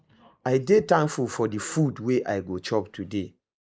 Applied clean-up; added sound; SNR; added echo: neural mask model Resemble Enhance denoiser.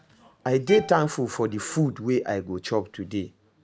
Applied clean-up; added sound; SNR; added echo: none; Bowed string instrument; 17 dB; none.